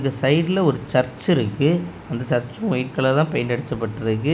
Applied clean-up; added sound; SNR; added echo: none; none; none; none.